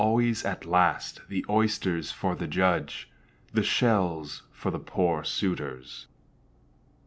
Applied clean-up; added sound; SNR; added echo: none; none; none; none.